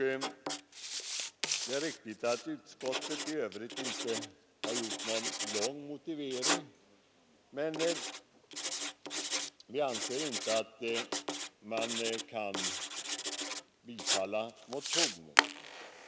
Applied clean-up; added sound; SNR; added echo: none; Writing; -1 dB; none.